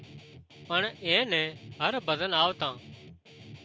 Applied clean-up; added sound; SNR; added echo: none; Guitar; 18 dB; none.